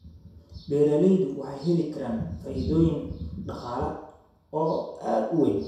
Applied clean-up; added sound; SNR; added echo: none; none; none; reverberation time 0.7 s.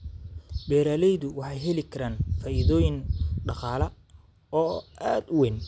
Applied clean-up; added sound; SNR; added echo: none; none; none; none.